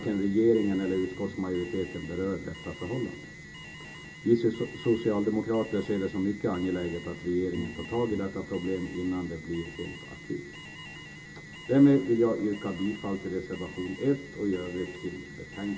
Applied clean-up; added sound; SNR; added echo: none; Alarm; 17 dB; reverberation time 0.2 s.